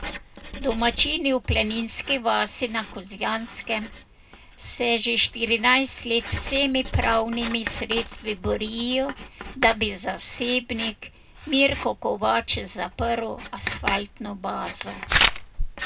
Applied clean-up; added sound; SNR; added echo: none; Writing; 7 dB; reverberation time 0.2 s.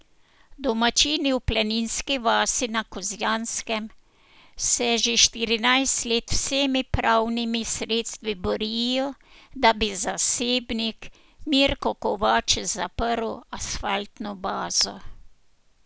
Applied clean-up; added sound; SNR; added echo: none; none; none; none.